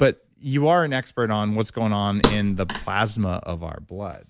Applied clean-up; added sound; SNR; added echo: none; Thump, thud; 4 dB; none.